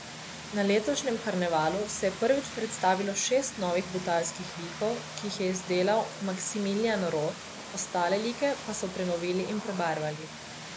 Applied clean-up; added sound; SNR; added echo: none; Vehicle; 11 dB; none.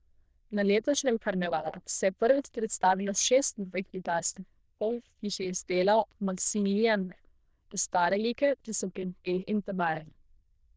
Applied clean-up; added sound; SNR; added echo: neural diffusion model UNIVERSE++.